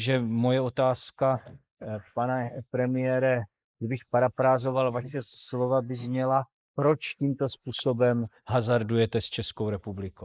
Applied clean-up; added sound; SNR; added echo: neural mask model Resemble Enhance denoiser.